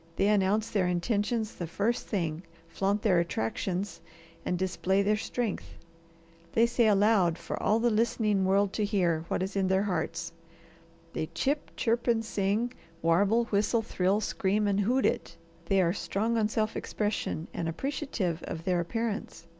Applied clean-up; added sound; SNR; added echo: none; none; none; none.